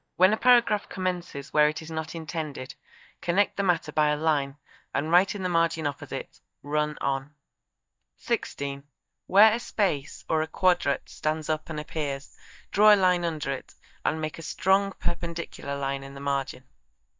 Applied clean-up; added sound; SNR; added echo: neural mask model DeepFilterNet 3.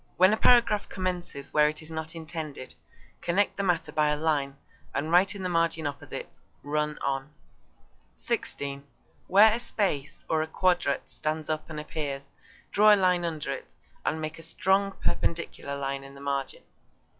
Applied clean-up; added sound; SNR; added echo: classical method log-MMSE.